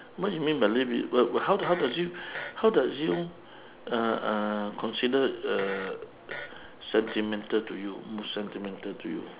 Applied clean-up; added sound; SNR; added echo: none; Fart; 14 dB; none.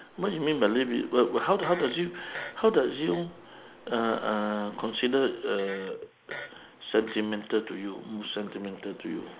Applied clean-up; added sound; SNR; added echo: neural mask model Resemble Enhance denoiser.